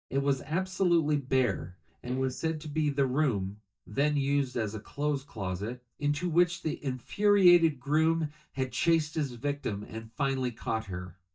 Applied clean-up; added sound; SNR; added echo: neural mask model DeepFilterNet 3.